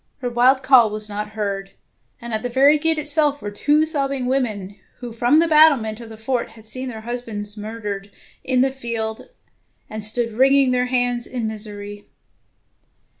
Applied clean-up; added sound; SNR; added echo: none; none; none; none.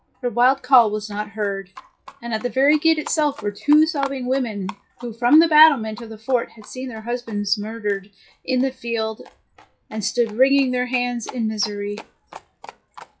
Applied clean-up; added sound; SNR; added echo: classical method WPE with log-MMSE.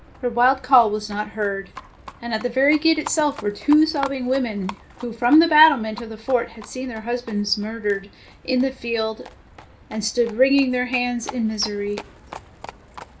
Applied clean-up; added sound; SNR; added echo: none; Livestock, farm animals, working animals; 18 dB; reverberation time 0.3 s.